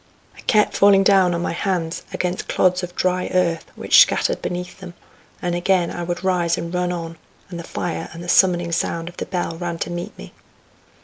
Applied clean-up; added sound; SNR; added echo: none; none; none; none.